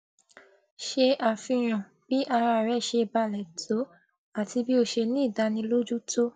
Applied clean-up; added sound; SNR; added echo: none; none; none; none.